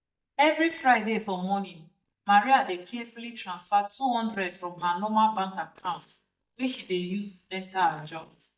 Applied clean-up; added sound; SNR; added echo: neural mask model DeepFilterNet 3.